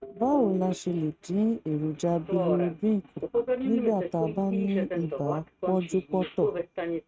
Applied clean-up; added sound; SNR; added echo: neural mask model RNNoise.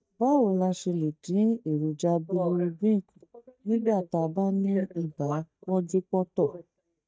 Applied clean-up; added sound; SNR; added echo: neural mask model DeepFilterNet 3.